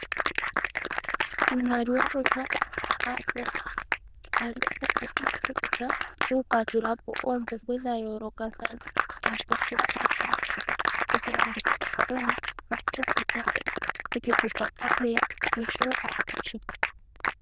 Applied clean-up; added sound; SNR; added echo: neural diffusion model UNIVERSE++.